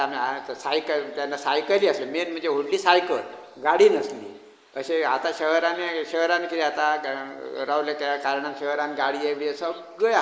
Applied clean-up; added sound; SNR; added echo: neural mask model Resemble Enhance denoiser.